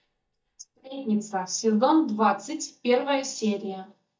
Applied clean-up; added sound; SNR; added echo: neural mask model DeepFilterNet 3.